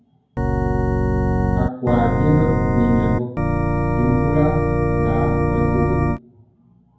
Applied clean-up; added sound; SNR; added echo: none; Organ; -5 dB; reverberation time 0.9 s.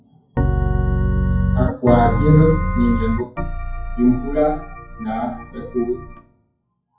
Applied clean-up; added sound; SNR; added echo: classical method WPE with log-MMSE.